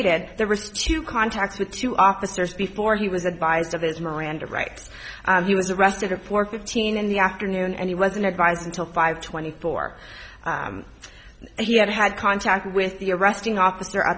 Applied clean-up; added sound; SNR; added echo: none; none; none; none.